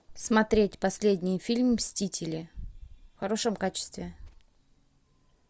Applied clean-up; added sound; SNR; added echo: none; none; none; none.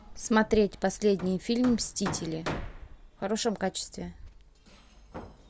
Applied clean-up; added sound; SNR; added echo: none; Hammer; 13 dB; none.